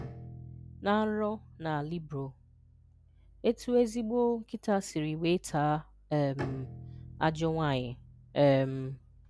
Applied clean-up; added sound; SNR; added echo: none; Bowed string instrument; 17 dB; none.